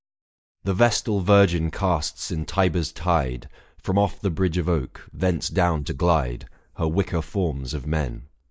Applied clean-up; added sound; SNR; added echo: neural mask model Resemble Enhance denoiser.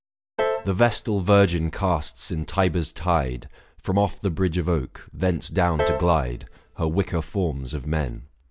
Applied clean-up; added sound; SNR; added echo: none; Piano; 9 dB; none.